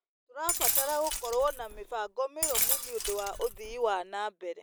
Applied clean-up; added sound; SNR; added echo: none; Glass; 0 dB; none.